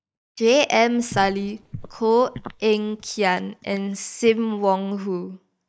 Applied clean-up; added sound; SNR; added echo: neural mask model DeepFilterNet 3.